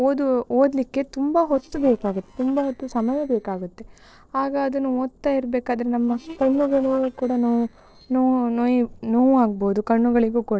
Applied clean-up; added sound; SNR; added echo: neural separator model SepFormer DNS4.